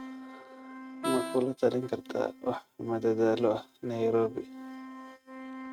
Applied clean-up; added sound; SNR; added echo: neural mask model RNNoise.